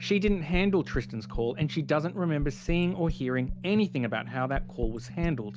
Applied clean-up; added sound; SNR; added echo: none; none; none; none.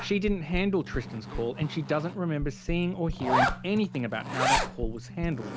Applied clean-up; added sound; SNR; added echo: none; Zipper (clothing); 4 dB; none.